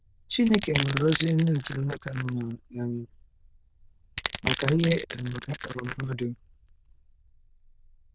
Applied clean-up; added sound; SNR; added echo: neural diffusion model UNIVERSE++.